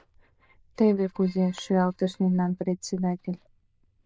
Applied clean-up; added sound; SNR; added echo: neural diffusion model UNIVERSE++.